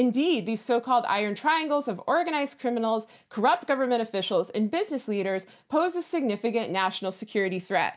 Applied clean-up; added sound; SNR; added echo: none; none; none; none.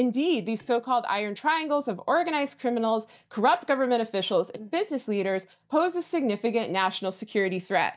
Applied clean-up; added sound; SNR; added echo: neural mask model DeepFilterNet 3.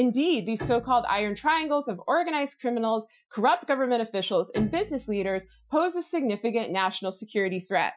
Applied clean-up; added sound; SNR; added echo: classical method Wiener filter.